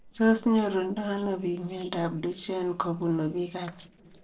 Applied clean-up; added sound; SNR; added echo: neural separator model SepFormer DNS4.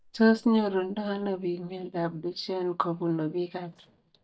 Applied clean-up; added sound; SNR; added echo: neural mask model DeepFilterNet 3.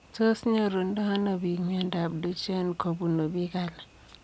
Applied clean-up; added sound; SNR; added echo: none; none; none; none.